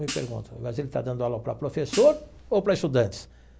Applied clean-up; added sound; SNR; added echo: none; Hi-hat; 13 dB; none.